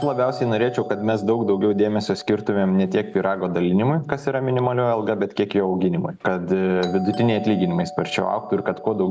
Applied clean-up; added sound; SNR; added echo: none; Doorbell; 17 dB; none.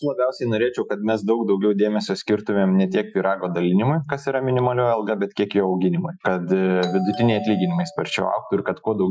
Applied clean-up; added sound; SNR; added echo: classical method Wiener filter.